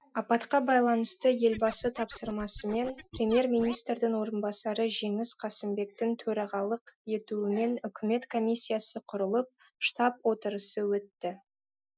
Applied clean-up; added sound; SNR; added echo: classical method Wiener filter.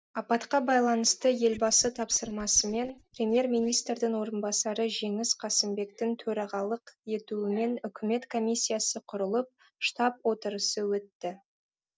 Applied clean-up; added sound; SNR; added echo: neural mask model DeepFilterNet 3.